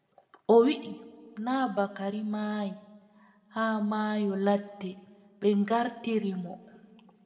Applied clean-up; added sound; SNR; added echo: none; none; none; reverberation time 1.1 s.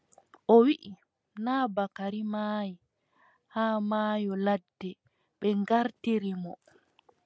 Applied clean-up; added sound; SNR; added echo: none; none; none; none.